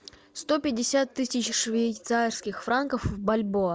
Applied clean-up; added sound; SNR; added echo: none; none; none; none.